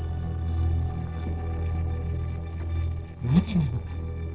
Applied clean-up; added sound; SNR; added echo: neural separator model SepFormer DNS4.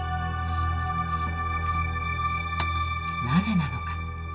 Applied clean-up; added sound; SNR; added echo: none; Tap; 13 dB; reverberation time 0.8 s.